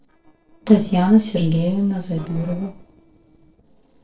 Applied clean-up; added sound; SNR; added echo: neural separator model SepFormer DNS4.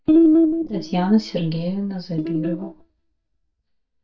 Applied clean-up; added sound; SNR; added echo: neural mask model DeepFilterNet 3.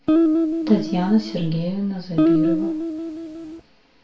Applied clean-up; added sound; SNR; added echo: none; Guitar; -3 dB; reverberation time 0.3 s.